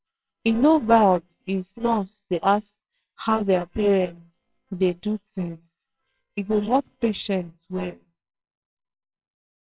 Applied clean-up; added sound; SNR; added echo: neural separator model SepFormer WHAMR!.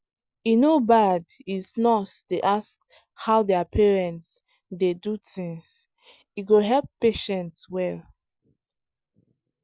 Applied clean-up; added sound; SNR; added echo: none; none; none; none.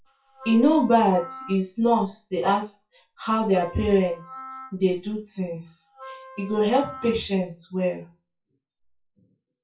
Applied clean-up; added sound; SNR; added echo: classical method WPE with log-MMSE.